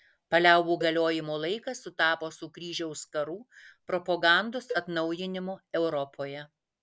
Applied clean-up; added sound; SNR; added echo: none; Cowbell; 15 dB; none.